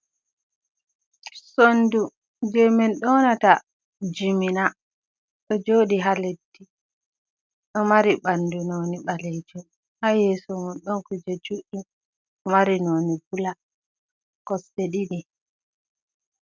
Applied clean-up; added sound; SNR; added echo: none; none; none; none.